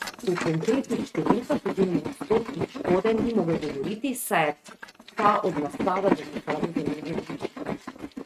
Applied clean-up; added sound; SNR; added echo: neural mask model RNNoise.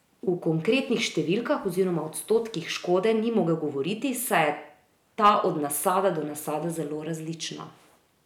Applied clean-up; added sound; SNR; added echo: none; none; none; none.